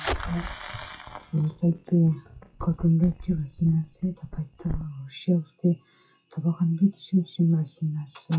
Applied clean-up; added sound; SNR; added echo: classical method WPE with log-MMSE.